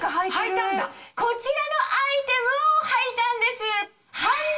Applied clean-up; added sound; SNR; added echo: none; none; none; reverberation time 0.2 s.